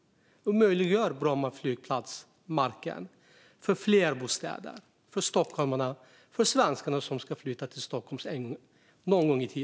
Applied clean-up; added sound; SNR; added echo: none; none; none; none.